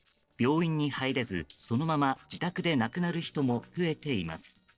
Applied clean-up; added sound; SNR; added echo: neural separator model SepFormer DNS4.